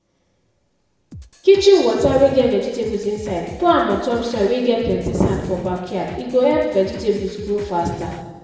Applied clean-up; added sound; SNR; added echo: none; Drum kit; 19 dB; reverberation time 1.2 s.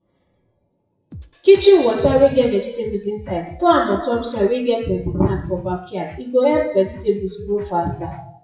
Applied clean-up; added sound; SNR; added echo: classical method WPE with log-MMSE.